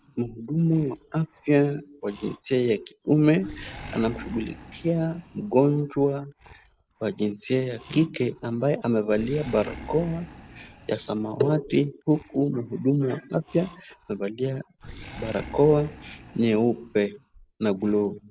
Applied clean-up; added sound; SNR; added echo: none; Animal; 19 dB; none.